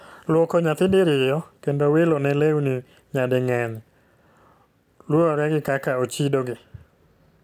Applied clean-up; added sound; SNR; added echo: none; none; none; none.